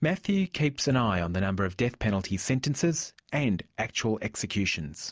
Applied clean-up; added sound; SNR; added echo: none; none; none; none.